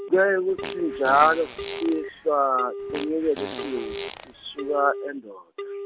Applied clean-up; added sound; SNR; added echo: none; Fart + Telephone; 10 dB; none.